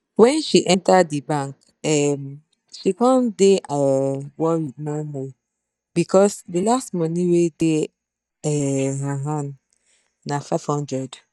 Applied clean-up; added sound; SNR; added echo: neural mask model DeepFilterNet 3.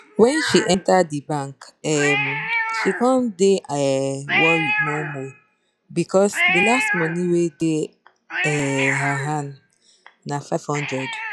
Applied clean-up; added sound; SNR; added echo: classical method log-MMSE.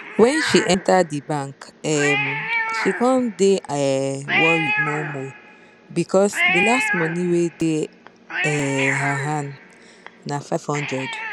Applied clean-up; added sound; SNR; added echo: none; Cat; 4 dB; none.